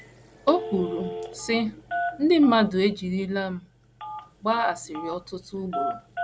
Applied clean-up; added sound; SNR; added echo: none; Telephone; 9 dB; none.